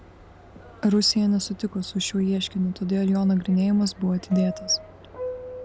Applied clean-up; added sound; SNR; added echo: none; Subway, metro, underground; 16 dB; none.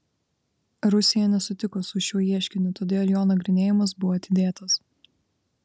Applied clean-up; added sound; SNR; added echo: none; none; none; none.